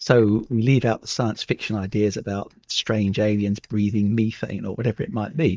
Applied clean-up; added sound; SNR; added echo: neural mask model DeepFilterNet 3.